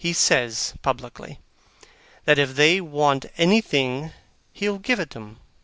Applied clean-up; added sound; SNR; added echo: none; none; none; none.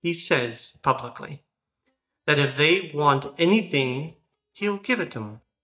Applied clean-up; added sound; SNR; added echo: neural mask model DeepFilterNet 3.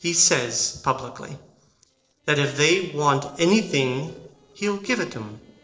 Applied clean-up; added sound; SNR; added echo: neural separator model SepFormer DNS4.